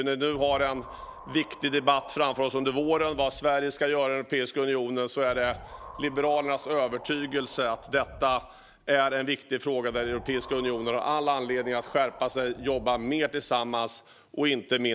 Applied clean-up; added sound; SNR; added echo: none; Wind; 18 dB; none.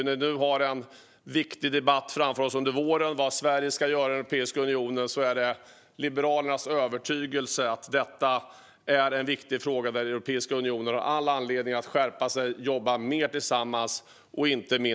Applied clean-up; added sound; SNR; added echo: none; none; none; none.